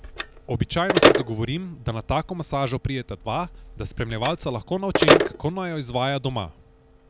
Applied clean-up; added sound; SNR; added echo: none; Telephone; -2 dB; none.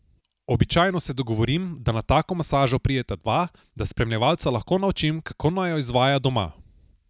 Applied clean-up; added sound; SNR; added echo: none; none; none; none.